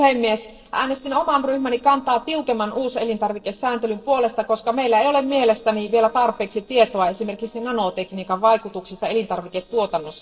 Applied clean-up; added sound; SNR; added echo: neural separator model SepFormer DNS4.